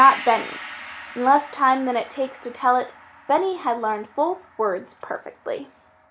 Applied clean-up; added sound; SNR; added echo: none; Gong; 17 dB; none.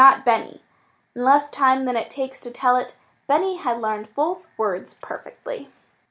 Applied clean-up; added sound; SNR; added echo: none; none; none; none.